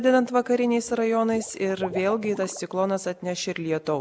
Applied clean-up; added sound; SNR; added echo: none; Liquid; 17 dB; none.